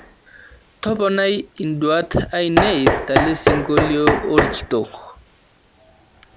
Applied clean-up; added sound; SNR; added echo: none; Knock; 1 dB; none.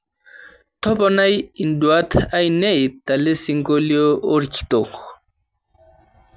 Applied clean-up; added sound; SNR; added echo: none; none; none; none.